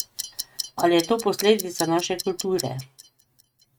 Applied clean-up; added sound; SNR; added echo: neural mask model RNNoise.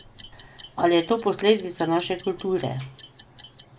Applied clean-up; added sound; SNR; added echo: none; Clock; 8 dB; none.